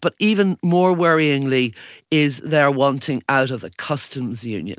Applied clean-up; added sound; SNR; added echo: none; none; none; none.